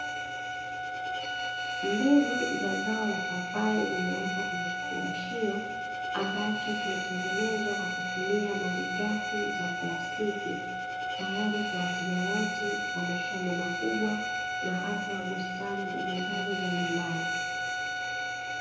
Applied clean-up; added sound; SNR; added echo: none; Bowed string instrument; 0 dB; reverberation time 0.9 s.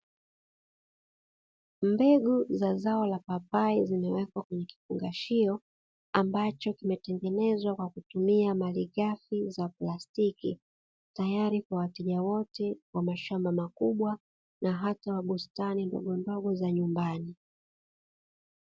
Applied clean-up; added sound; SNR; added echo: none; none; none; none.